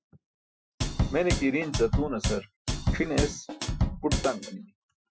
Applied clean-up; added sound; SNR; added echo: classical method Wiener filter.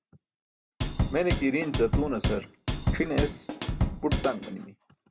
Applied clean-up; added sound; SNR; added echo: none; Drum / Drum kit; -2 dB; none.